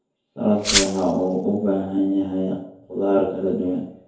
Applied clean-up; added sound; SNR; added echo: none; Glass; 3 dB; reverberation time 2.3 s.